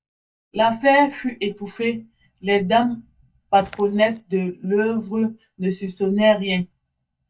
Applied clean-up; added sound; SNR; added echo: neural mask model DeepFilterNet 3.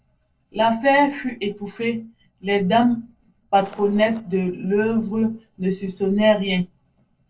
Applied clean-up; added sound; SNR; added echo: neural separator model SepFormer DNS4.